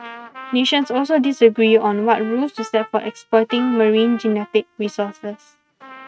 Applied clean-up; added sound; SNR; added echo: neural mask model RNNoise.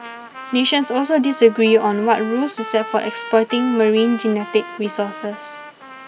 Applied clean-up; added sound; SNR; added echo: none; Trumpet; 15 dB; none.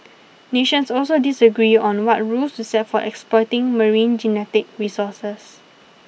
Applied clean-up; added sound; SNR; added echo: none; none; none; none.